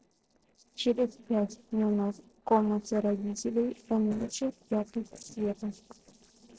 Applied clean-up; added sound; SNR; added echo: neural separator model SepFormer DNS4.